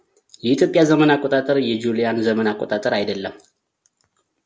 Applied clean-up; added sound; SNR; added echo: none; none; none; none.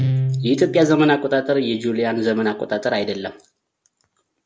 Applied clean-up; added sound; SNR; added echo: none; Guitar; 8 dB; none.